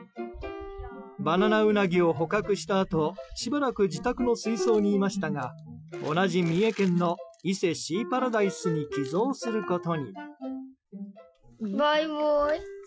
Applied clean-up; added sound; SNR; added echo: classical method Wiener filter.